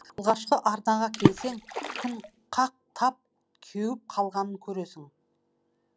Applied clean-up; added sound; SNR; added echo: none; Water / Splash, splatter; -2 dB; none.